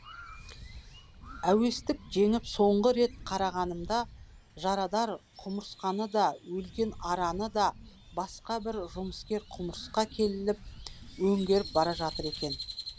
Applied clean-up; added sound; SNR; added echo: none; Crow + Wind; 15 dB; none.